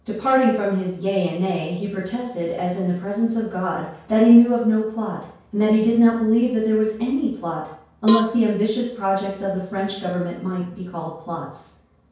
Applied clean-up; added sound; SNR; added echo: none; Cowbell; 11 dB; reverberation time 0.5 s.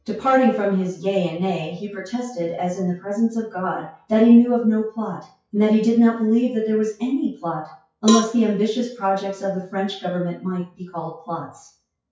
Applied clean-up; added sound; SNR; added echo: classical method WPE with log-MMSE.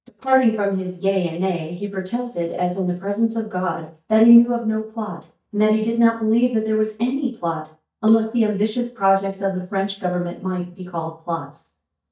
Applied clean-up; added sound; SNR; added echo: neural mask model DeepFilterNet 3.